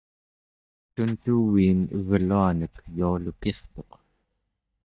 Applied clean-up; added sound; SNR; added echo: neural mask model DeepFilterNet 3.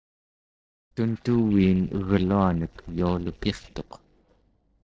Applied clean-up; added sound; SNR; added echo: neural separator model SepFormer DNS4.